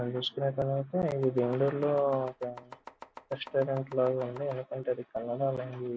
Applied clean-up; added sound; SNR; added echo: none; Domestic sounds, home sounds; 18 dB; none.